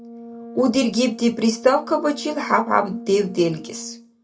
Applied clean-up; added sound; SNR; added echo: none; Brass instrument; 16 dB; reverberation time 0.2 s.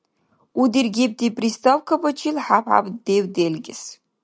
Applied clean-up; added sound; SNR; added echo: none; none; none; none.